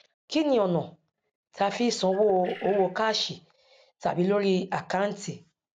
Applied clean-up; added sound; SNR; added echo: none; Bird; 20 dB; none.